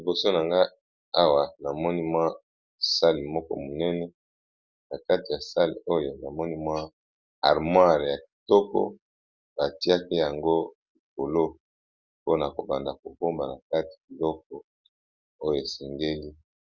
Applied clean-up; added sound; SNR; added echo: none; none; none; none.